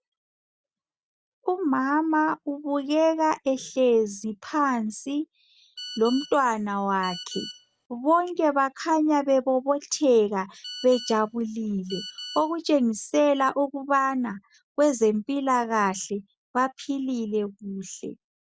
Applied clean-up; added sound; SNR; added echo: none; Telephone; 15 dB; none.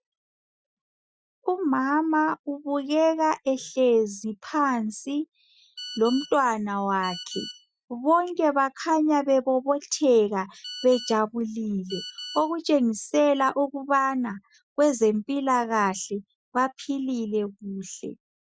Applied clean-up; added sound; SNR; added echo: classical method Wiener filter.